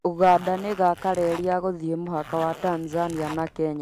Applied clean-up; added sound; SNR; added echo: none; Zipper (clothing); 17 dB; none.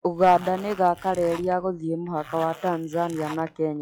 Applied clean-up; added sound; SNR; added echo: classical method log-MMSE.